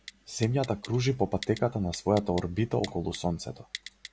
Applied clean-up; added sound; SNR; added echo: none; Typing; 17 dB; none.